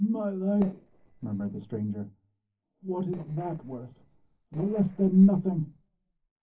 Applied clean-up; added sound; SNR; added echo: neural separator model SepFormer DNS4.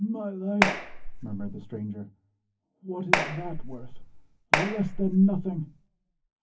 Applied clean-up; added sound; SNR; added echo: none; Clapping; -1 dB; reverberation time 0.3 s.